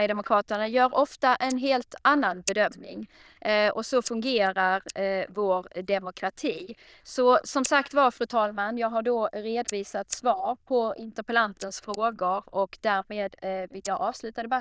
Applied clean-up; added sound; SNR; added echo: neural diffusion model UNIVERSE++.